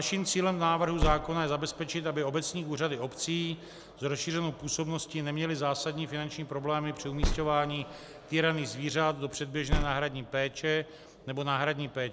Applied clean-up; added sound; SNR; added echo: none; Car; 2 dB; none.